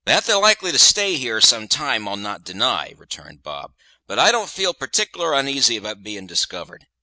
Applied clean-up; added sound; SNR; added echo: none; none; none; none.